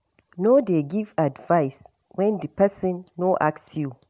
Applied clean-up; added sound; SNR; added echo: none; none; none; none.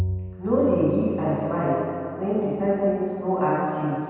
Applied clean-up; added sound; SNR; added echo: none; Bowed string instrument; 12 dB; reverberation time 2.1 s.